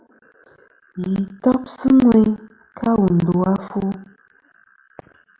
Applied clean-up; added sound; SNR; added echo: none; none; none; none.